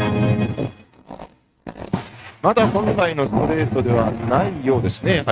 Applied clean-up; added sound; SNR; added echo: neural mask model RNNoise.